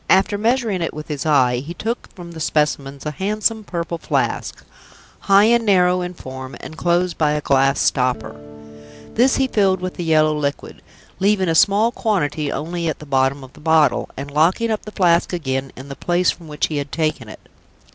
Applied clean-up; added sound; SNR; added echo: none; Electric guitar / Strum; 17 dB; none.